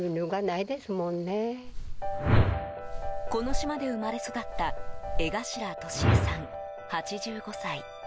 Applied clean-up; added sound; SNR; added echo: none; Wind + Whoosh, swoosh, swish; -4 dB; none.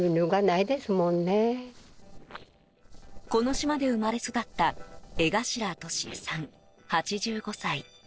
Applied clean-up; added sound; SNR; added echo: neural separator model SepFormer DNS4.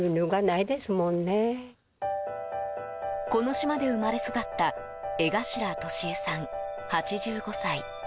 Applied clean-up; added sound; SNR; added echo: none; none; none; none.